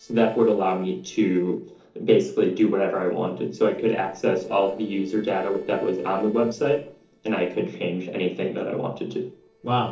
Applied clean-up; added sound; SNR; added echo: neural separator model SepFormer DNS4.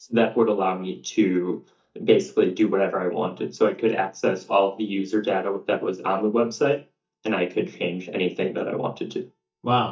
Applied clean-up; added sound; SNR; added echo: neural mask model DeepFilterNet 3.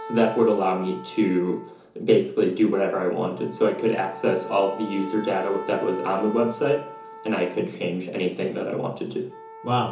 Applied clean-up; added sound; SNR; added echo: none; Wind instrument, woodwind instrument; 15 dB; reverberation time 0.7 s.